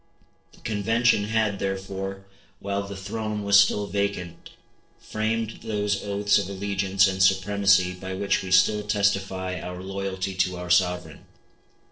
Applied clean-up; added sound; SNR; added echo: neural separator model SepFormer DNS4.